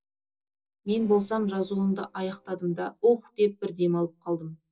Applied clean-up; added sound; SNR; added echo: neural separator model SepFormer DNS4.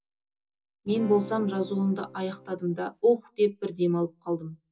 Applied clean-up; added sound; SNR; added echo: none; Acoustic guitar / Strum; 14 dB; reverberation time 0.2 s.